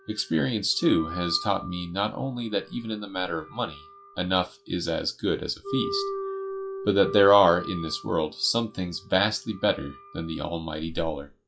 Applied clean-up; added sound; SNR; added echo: classical method log-MMSE.